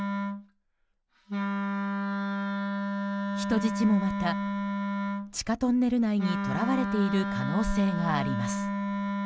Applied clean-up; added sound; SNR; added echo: none; Wind instrument, woodwind instrument; 0 dB; none.